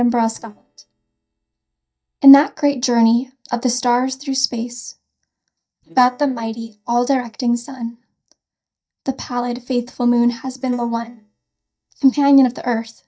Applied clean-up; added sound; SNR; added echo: neural mask model DeepFilterNet 3.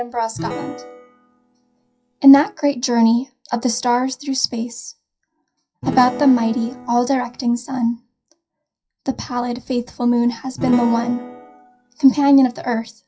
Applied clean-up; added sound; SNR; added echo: classical method WPE with log-MMSE.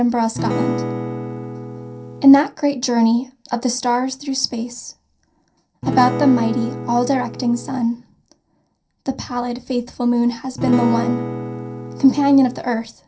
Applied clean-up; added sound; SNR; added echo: none; Acoustic guitar / Strum; 6 dB; reverberation time 0.3 s.